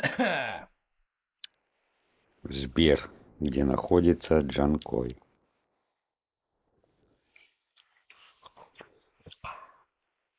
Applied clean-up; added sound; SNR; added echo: neural mask model Resemble Enhance denoiser.